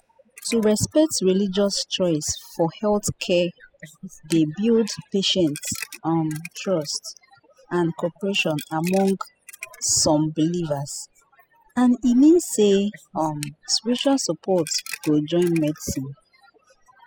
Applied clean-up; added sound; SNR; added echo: classical method spectral subtraction.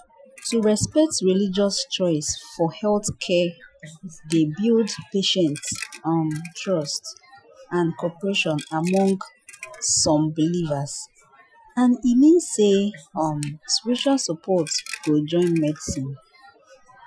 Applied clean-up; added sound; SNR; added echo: classical method Wiener filter.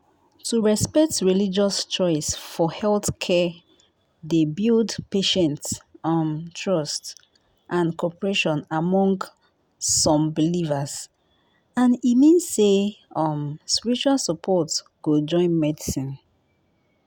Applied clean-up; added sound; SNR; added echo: none; none; none; none.